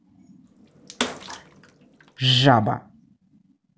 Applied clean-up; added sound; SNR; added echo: none; Bathtub (filling or washing) / Water / Splash, splatter; 11 dB; none.